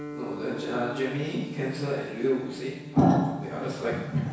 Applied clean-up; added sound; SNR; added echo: none; Guitar; 13 dB; reverberation time 1.1 s.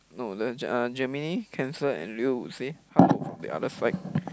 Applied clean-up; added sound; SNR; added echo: none; none; none; none.